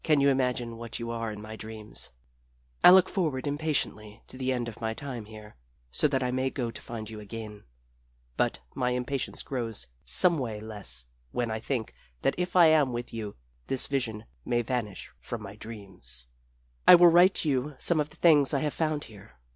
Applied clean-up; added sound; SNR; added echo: none; none; none; none.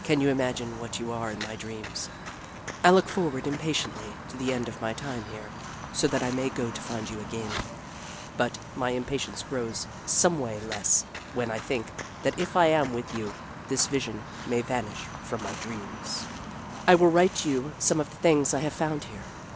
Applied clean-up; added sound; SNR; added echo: none; Walk, footsteps + Fireworks; 11 dB; none.